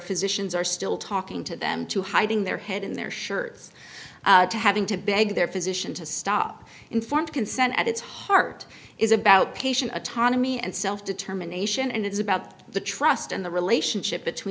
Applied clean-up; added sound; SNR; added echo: none; none; none; none.